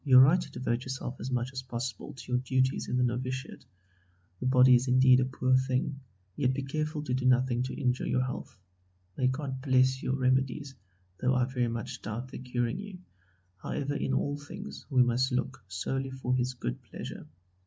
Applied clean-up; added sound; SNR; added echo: none; none; none; none.